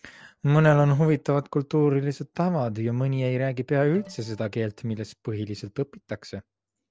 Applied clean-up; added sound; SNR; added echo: neural separator model SepFormer DNS4.